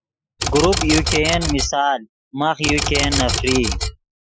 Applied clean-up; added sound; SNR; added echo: classical method Wiener filter.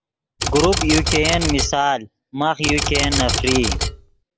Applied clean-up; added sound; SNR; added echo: none; Typewriter; 1 dB; none.